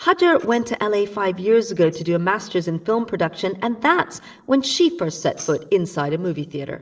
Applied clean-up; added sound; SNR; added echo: neural separator model SepFormer DNS4.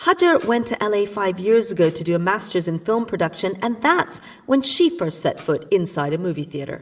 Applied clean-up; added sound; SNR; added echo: none; Tambourine; 16 dB; reverberation time 2.3 s.